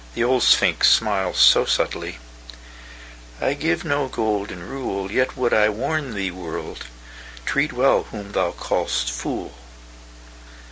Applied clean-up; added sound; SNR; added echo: none; none; none; none.